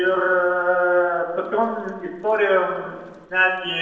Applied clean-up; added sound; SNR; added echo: neural separator model SepFormer DNS4.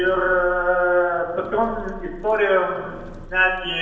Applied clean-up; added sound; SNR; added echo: none; Engine; 17 dB; reverberation time 0.9 s.